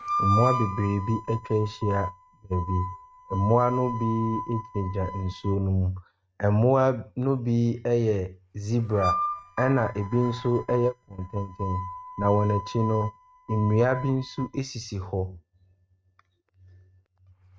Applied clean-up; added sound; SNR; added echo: neural mask model RNNoise.